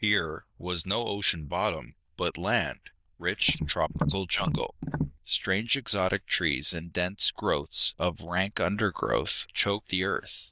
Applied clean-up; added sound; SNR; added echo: neural diffusion model UNIVERSE++.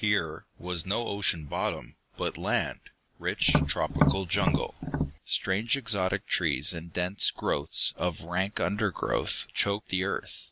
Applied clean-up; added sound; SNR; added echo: none; Tap; -3 dB; none.